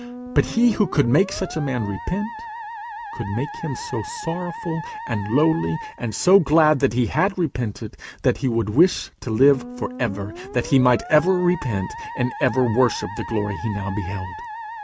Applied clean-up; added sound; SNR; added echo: none; Musical instrument; 13 dB; none.